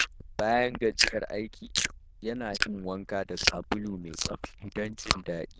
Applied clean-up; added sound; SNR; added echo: neural diffusion model UNIVERSE++.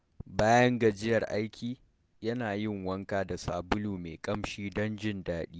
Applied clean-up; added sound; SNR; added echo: none; none; none; none.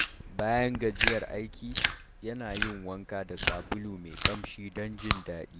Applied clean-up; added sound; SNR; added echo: none; Chewing, mastication; -3 dB; none.